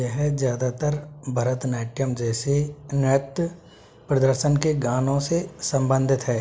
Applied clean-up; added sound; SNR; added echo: none; none; none; none.